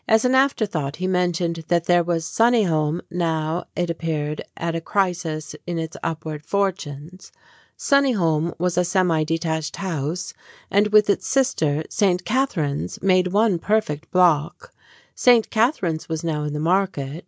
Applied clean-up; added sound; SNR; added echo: none; none; none; none.